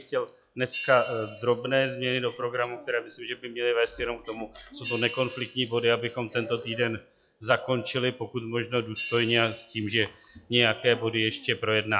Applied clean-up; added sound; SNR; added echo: classical method log-MMSE.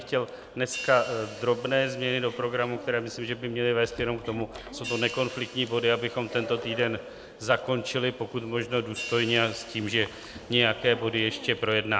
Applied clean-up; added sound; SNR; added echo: none; Hi-hat + Cough; 17 dB; none.